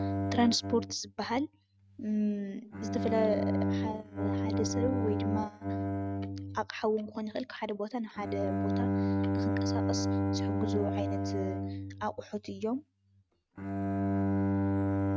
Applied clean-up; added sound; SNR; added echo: neural mask model RNNoise.